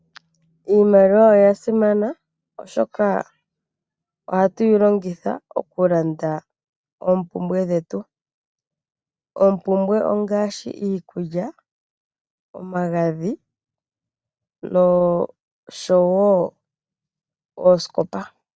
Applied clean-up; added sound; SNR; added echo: none; none; none; none.